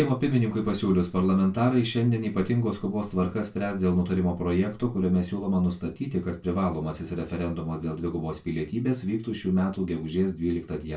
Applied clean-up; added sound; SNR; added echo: none; none; none; reverberation time 0.2 s.